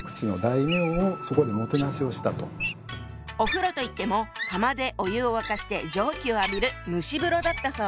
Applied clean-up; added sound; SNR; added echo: none; Wild animals; 11 dB; none.